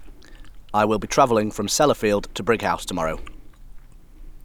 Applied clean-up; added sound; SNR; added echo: none; Chewing, mastication; 15 dB; none.